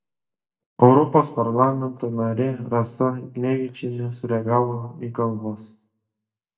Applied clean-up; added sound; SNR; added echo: neural mask model DeepFilterNet 3.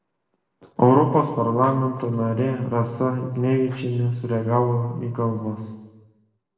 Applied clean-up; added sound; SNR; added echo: neural separator model SepFormer DNS4.